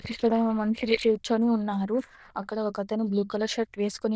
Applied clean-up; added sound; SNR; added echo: neural diffusion model UNIVERSE++.